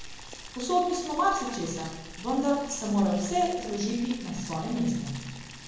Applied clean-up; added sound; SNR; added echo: none; Boiling; 14 dB; reverberation time 0.8 s.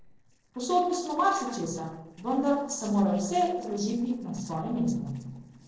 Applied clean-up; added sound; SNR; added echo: neural separator model SepFormer DNS4.